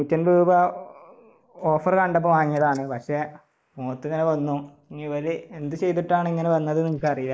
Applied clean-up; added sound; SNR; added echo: neural mask model Resemble Enhance denoiser.